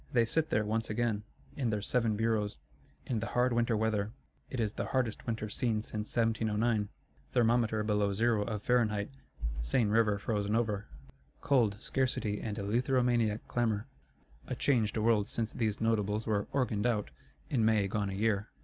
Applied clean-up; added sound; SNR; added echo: none; none; none; none.